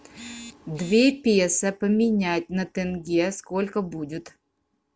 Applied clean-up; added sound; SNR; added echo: none; none; none; none.